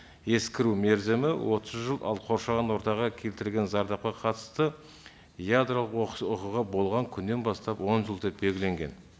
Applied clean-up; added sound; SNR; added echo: none; none; none; none.